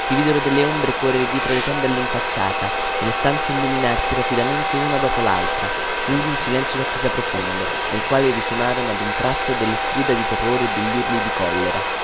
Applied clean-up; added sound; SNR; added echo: none; Domestic sounds, home sounds; -1 dB; none.